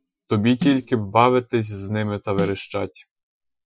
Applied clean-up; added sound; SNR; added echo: classical method Wiener filter.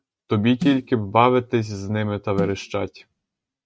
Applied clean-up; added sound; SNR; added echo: neural mask model RNNoise.